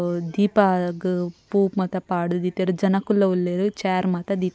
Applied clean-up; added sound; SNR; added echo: none; none; none; none.